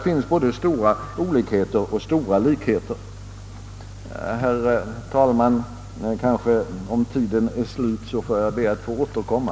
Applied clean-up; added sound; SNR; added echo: none; none; none; none.